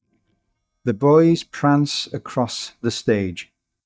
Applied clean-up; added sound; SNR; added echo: neural mask model DeepFilterNet 3.